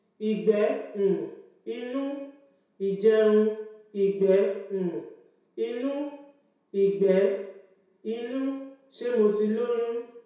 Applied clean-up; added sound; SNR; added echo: none; none; none; reverberation time 0.7 s.